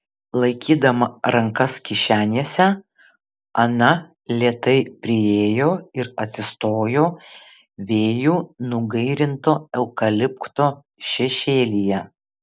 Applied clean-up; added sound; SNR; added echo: none; none; none; none.